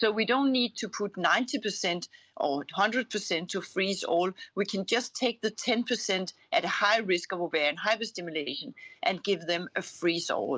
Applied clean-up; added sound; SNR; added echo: none; none; none; none.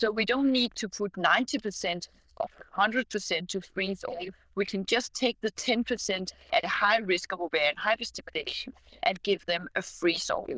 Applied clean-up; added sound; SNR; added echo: neural diffusion model UNIVERSE++.